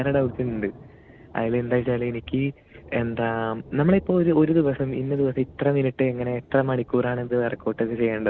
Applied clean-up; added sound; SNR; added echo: none; Thunder; 20 dB; none.